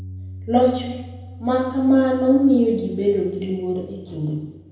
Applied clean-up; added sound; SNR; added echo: none; Bass guitar; 18 dB; reverberation time 0.9 s.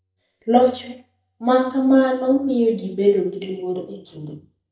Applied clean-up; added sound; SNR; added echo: neural mask model DeepFilterNet 3.